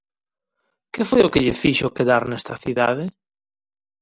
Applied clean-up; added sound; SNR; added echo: none; none; none; none.